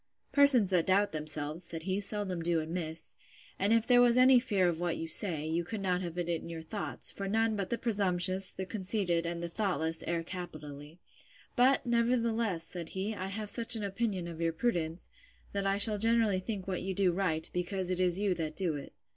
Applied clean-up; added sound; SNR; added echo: none; none; none; none.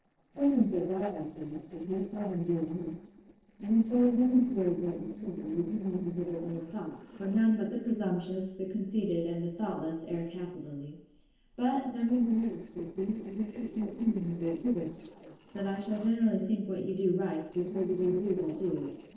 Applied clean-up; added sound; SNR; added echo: neural separator model SepFormer DNS4.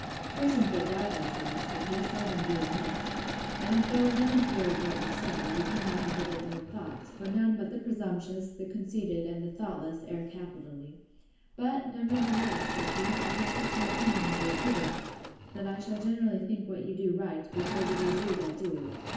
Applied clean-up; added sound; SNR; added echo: none; Engine / Mechanisms; 4 dB; reverberation time 1.0 s.